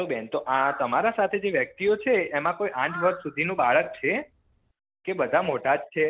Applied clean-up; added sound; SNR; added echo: none; Crow; 16 dB; none.